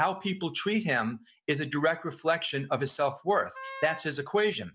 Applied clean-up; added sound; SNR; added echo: none; Wind instrument, woodwind instrument; 14 dB; none.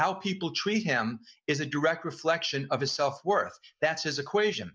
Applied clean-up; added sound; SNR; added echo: neural mask model Resemble Enhance denoiser.